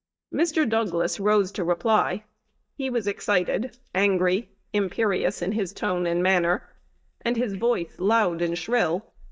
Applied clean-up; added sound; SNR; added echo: neural mask model DeepFilterNet 3.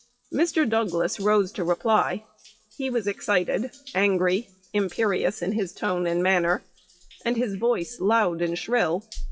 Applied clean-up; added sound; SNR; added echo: classical method WPE with log-MMSE.